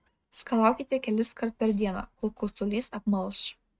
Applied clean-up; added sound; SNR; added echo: neural mask model RNNoise.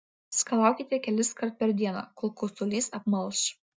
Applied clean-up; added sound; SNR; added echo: none; none; none; none.